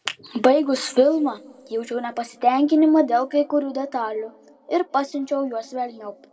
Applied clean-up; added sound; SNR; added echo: none; none; none; reverberation time 1.4 s.